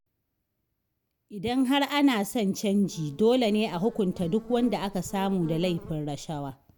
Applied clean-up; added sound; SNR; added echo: none; Buzz; 18 dB; none.